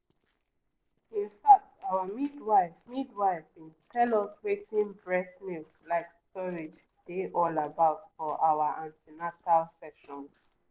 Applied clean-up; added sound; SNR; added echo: neural separator model SepFormer DNS4.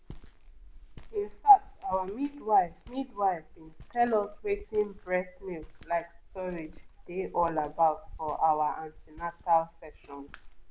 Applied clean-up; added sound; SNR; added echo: none; Walk, footsteps; 17 dB; none.